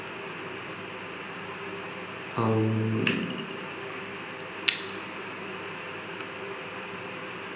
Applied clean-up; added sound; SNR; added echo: none; none; none; reverberation time 0.8 s.